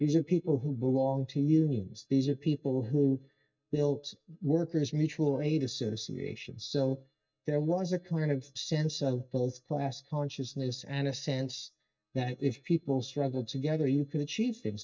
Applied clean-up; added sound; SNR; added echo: neural mask model DeepFilterNet 3.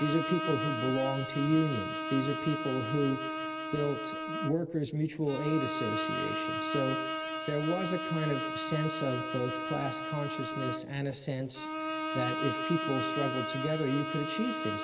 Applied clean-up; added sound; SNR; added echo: none; Bowed string instrument; 2 dB; reverberation time 1.7 s.